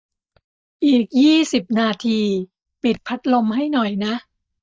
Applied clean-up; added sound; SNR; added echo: neural mask model DeepFilterNet 3.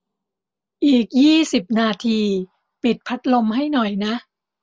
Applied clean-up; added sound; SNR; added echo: none; none; none; none.